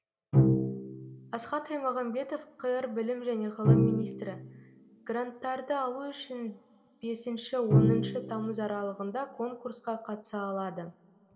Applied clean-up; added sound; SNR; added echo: none; Bowed string instrument; -3 dB; reverberation time 2.5 s.